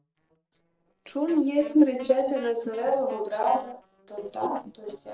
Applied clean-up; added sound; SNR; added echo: neural separator model SepFormer DNS4.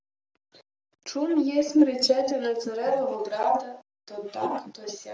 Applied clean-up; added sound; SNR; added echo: none; none; none; none.